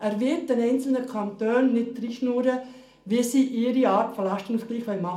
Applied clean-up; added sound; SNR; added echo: none; none; none; reverberation time 0.4 s.